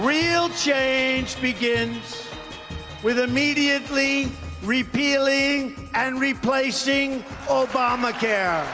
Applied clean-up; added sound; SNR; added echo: none; none; none; none.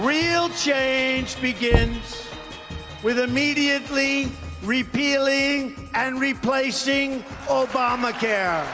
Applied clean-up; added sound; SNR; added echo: none; Knock; 5 dB; none.